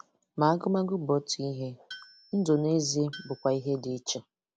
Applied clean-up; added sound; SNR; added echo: none; Tools; 20 dB; none.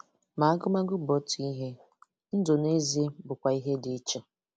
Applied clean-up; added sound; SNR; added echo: none; none; none; none.